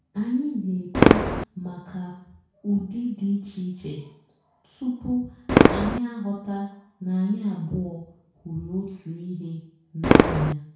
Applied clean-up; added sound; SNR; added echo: none; Fireworks; -4 dB; reverberation time 0.6 s.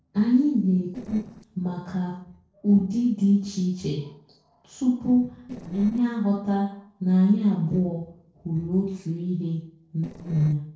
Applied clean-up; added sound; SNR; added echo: neural separator model SepFormer DNS4.